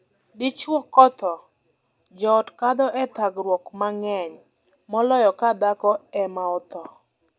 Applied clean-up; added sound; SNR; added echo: none; none; none; none.